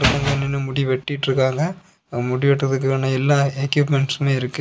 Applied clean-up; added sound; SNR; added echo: none; none; none; none.